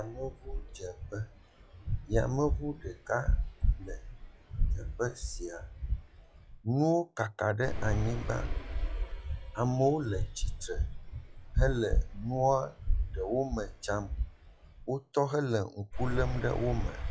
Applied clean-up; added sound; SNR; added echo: classical method log-MMSE.